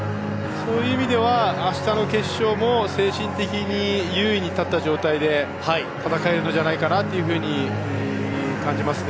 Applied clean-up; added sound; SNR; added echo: none; Guitar; 7 dB; none.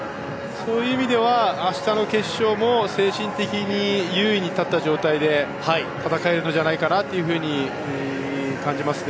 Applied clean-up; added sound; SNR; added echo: none; none; none; none.